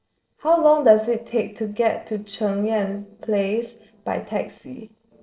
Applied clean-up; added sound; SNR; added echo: neural separator model SepFormer DNS4.